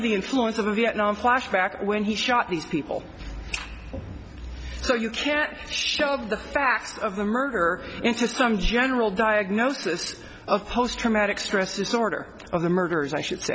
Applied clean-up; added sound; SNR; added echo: none; none; none; none.